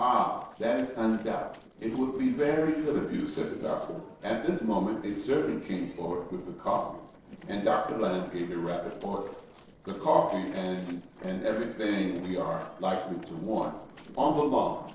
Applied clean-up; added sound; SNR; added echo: neural separator model SepFormer DNS4.